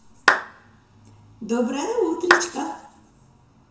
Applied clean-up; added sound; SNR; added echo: none; Clapping; -2 dB; reverberation time 0.9 s.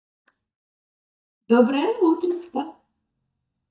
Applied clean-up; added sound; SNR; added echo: neural mask model DeepFilterNet 3.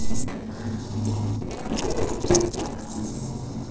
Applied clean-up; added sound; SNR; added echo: neural separator model SepFormer DNS4.